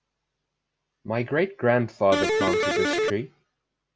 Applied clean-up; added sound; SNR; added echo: none; Electric guitar; -4 dB; none.